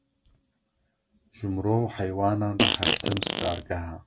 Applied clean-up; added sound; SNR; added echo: none; Fart; -4 dB; none.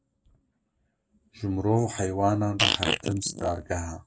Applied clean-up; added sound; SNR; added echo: neural mask model Resemble Enhance denoiser.